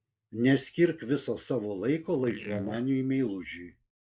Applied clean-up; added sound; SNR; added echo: neural mask model Resemble Enhance denoiser.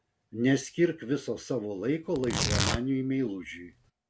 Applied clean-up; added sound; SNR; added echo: none; Tearing; 2 dB; none.